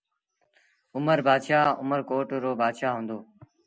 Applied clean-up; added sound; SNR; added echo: none; none; none; none.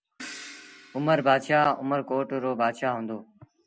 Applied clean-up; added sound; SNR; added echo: none; Crash cymbal; 20 dB; none.